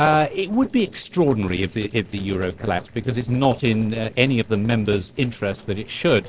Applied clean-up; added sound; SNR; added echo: neural separator model SepFormer DNS4.